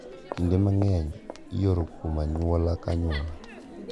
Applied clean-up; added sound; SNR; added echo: none; Crowd; 14 dB; none.